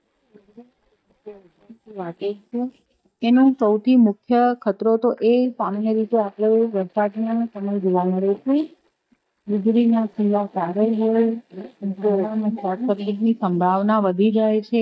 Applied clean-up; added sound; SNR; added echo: neural mask model DeepFilterNet 3.